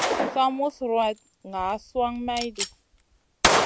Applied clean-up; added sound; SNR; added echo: none; Gunshot, gunfire; 0 dB; none.